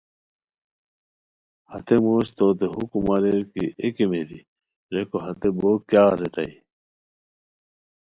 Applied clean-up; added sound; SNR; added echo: none; none; none; none.